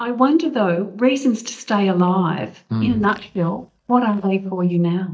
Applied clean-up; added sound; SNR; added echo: neural mask model DeepFilterNet 3.